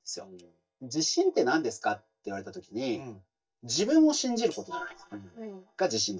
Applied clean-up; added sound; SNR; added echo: neural mask model DeepFilterNet 3.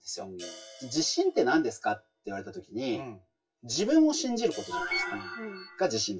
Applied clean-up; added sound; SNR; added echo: classical method WPE with log-MMSE.